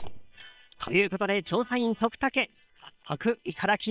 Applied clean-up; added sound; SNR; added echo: neural separator model SepFormer WHAM!.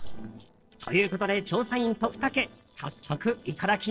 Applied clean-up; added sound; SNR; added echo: neural separator model SepFormer DNS4.